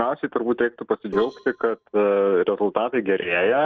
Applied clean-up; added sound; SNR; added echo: neural separator model SepFormer DNS4.